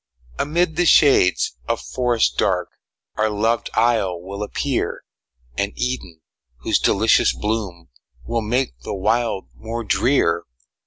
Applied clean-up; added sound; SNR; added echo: none; none; none; none.